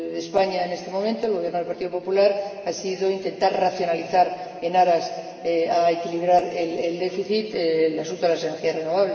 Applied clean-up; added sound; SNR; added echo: none; none; none; reverberation time 2.3 s.